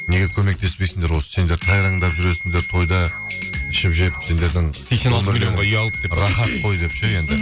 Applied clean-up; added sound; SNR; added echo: none; Wind instrument, woodwind instrument; 10 dB; none.